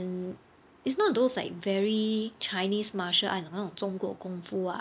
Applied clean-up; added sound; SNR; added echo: none; none; none; none.